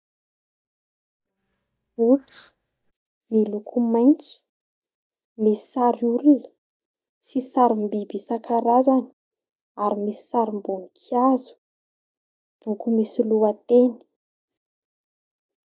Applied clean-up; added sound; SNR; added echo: neural mask model DeepFilterNet 3.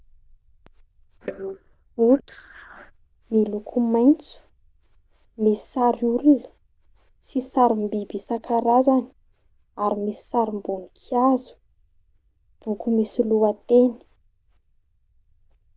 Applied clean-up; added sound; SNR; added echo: neural diffusion model UNIVERSE++.